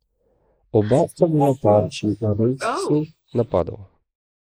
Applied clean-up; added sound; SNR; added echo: neural mask model Resemble Enhance denoiser.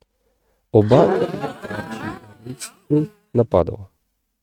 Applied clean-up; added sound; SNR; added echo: neural mask model RNNoise.